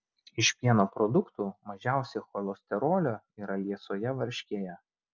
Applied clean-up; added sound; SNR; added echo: none; none; none; none.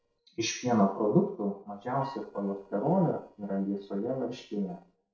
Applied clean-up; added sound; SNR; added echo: neural separator model SepFormer DNS4.